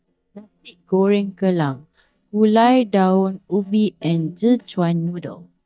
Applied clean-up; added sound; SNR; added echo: neural mask model DeepFilterNet 3.